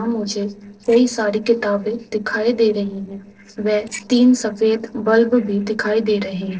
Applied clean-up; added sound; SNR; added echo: neural separator model SepFormer DNS4.